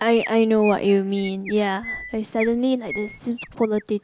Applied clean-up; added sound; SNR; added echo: none; Chirp, tweet; 15 dB; none.